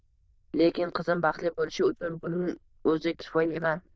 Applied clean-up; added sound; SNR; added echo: neural diffusion model UNIVERSE++.